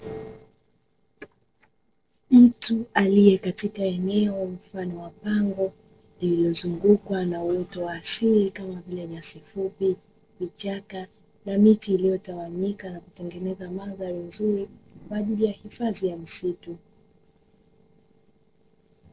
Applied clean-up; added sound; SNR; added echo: neural separator model SepFormer DNS4.